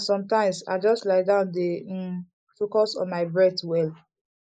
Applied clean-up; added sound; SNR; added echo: neural mask model Resemble Enhance denoiser.